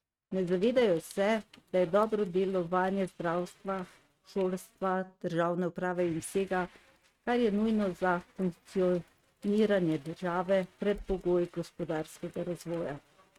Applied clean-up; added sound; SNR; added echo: neural mask model RNNoise.